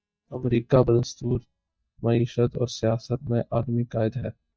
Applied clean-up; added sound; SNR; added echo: neural mask model DeepFilterNet 3.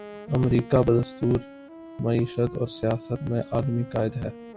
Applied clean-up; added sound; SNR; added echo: none; Wind instrument, woodwind instrument; 17 dB; none.